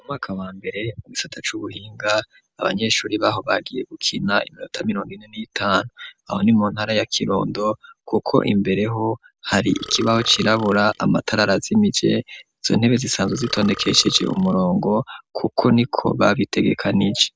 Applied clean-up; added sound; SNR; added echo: none; Burping, eructation; 17 dB; none.